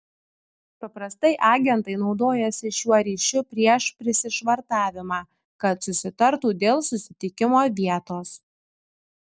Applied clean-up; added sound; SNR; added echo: none; none; none; none.